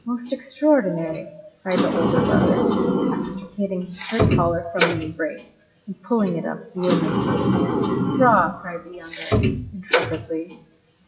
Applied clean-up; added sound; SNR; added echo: classical method WPE with log-MMSE.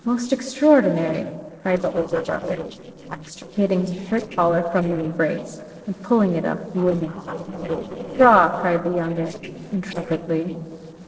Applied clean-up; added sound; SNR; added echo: neural separator model SepFormer DNS4.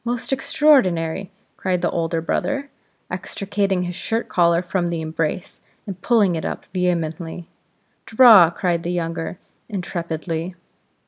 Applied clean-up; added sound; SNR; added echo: none; none; none; none.